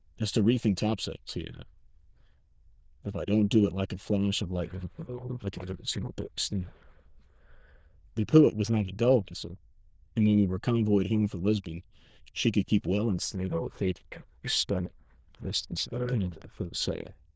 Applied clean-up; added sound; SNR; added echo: neural diffusion model UNIVERSE++.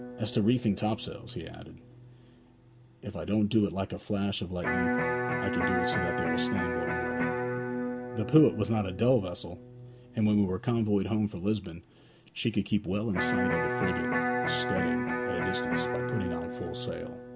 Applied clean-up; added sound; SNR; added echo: none; Electric guitar; 2 dB; none.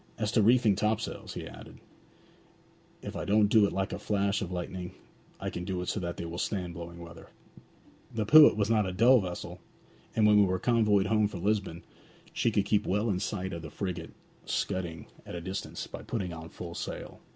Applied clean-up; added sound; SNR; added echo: none; none; none; none.